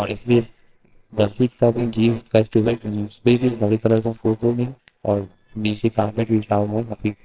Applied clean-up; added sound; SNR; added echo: neural separator model SepFormer WHAMR!.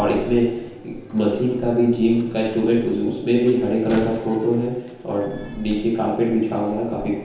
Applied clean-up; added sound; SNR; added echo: none; Slam; 19 dB; reverberation time 0.9 s.